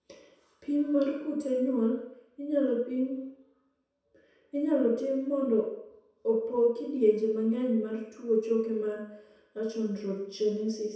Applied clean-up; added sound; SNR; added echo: none; none; none; reverberation time 0.7 s.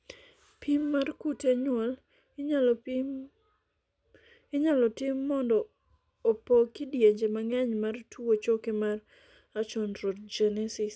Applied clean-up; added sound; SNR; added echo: none; none; none; none.